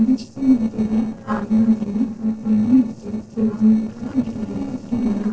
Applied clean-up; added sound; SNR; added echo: neural separator model SepFormer DNS4.